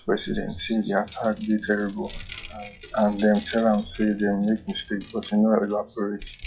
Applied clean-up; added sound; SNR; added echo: classical method log-MMSE.